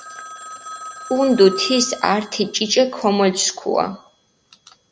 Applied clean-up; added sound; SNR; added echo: none; Telephone; 18 dB; none.